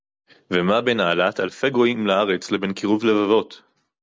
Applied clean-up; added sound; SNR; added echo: none; none; none; none.